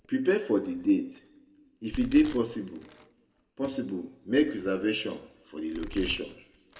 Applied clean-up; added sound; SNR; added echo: none; Domestic sounds, home sounds; 18 dB; reverberation time 1.2 s.